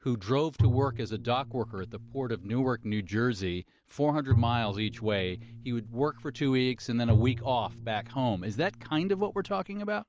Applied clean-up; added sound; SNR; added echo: none; Bowed string instrument; 3 dB; none.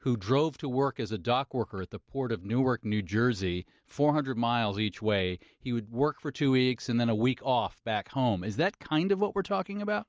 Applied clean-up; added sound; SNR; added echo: none; none; none; none.